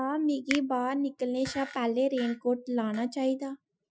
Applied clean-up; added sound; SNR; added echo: classical method Wiener filter.